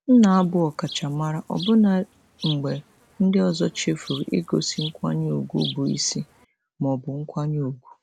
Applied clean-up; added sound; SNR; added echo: none; Insect; 17 dB; none.